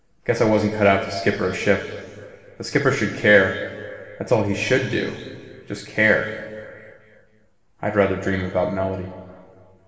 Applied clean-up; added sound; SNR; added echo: none; none; none; reverberation time 2.1 s.